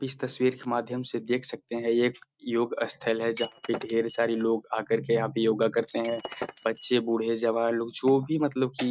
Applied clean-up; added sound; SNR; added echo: neural mask model RNNoise.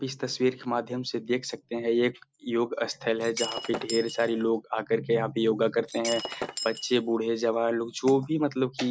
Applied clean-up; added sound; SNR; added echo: none; Shatter; 9 dB; none.